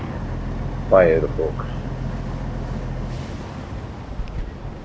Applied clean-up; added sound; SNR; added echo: none; Boat, Water vehicle; 2 dB; none.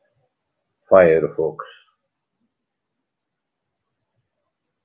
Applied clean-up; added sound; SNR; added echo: none; none; none; none.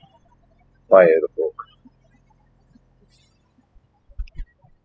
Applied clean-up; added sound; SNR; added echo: classical method spectral subtraction.